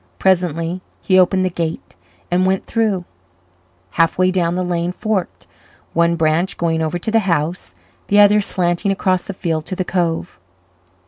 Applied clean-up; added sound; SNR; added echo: none; none; none; none.